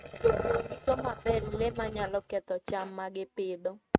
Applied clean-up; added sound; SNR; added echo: neural mask model RNNoise.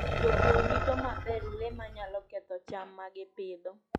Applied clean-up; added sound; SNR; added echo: classical method log-MMSE.